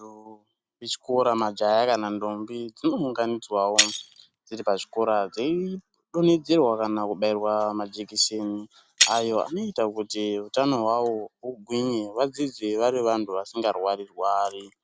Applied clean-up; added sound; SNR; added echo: none; Shatter; 4 dB; none.